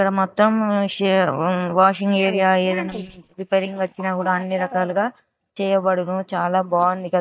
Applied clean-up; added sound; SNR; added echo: neural mask model DeepFilterNet 3.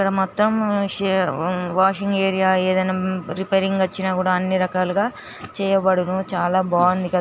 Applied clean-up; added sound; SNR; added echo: none; none; none; none.